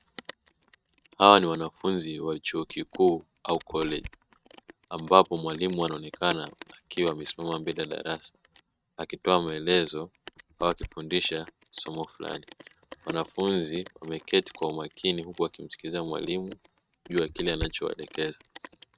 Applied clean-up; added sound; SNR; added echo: neural mask model RNNoise.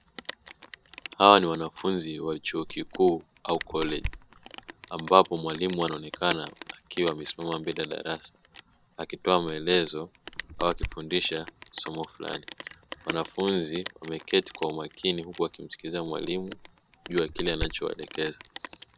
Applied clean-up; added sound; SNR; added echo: none; Rain; 13 dB; none.